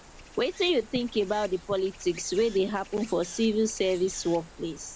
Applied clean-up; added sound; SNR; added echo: none; Stream; 19 dB; none.